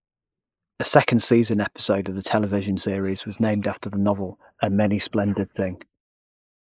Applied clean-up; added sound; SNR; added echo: neural mask model Resemble Enhance denoiser.